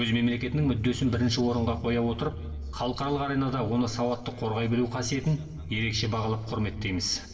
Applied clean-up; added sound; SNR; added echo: none; Engine / Car; 13 dB; reverberation time 2.0 s.